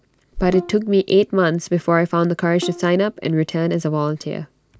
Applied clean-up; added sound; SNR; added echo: none; Bird + Bowed string instrument; 16 dB; none.